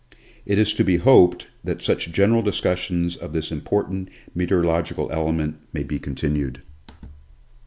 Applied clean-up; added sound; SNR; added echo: none; none; none; none.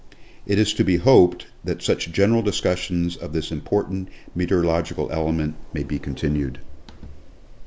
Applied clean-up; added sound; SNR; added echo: none; Wind; 16 dB; none.